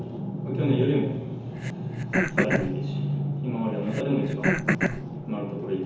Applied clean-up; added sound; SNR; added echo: none; Cough; 2 dB; reverberation time 1.0 s.